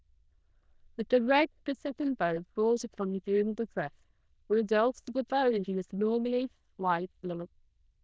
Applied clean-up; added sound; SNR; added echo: neural diffusion model UNIVERSE++.